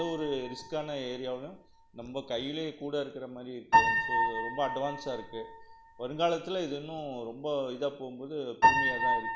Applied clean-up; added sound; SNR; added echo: none; Piano; -3 dB; none.